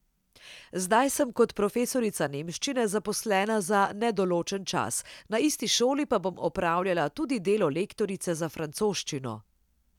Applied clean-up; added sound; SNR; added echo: none; none; none; none.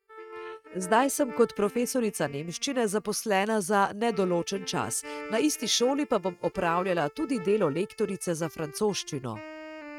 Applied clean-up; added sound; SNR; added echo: neural mask model RNNoise.